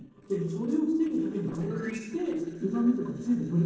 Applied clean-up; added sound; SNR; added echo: neural separator model SepFormer DNS4.